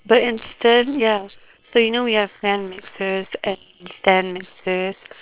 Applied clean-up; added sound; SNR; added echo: neural separator model SepFormer WHAM!.